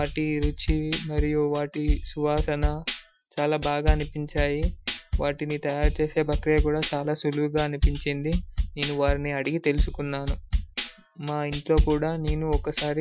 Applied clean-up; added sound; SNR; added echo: classical method Wiener filter.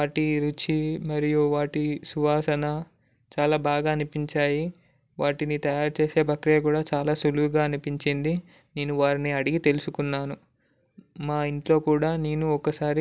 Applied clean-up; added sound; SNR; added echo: none; none; none; none.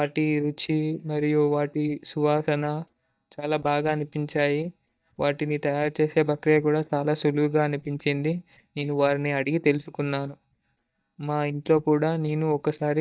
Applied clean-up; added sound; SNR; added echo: neural mask model DeepFilterNet 3.